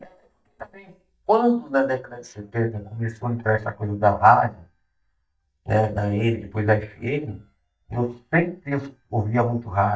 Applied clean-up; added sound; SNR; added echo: neural mask model DeepFilterNet 3.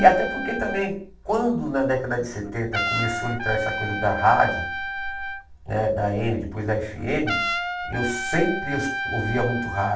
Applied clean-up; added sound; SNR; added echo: none; Trumpet; 6 dB; reverberation time 0.4 s.